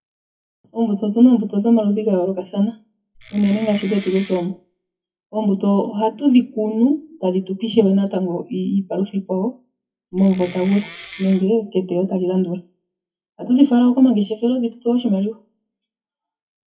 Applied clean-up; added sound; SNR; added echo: classical method WPE with log-MMSE.